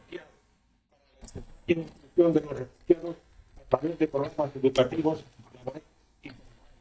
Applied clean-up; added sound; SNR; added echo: neural mask model DeepFilterNet 3.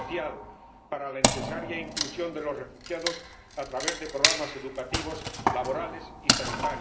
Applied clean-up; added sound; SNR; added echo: none; Wood; -4 dB; reverberation time 0.5 s.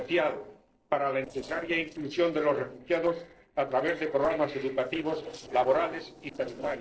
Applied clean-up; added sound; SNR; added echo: neural separator model SepFormer DNS4.